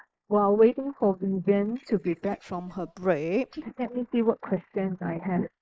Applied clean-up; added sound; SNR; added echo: neural mask model Resemble Enhance denoiser.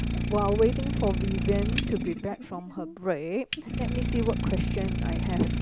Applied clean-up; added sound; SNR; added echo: none; Idling; -1 dB; none.